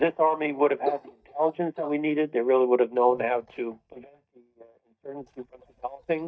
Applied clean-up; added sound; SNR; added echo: neural mask model DeepFilterNet 3.